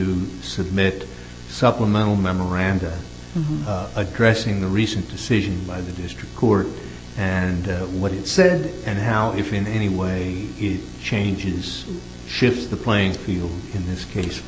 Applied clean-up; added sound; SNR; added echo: none; none; none; none.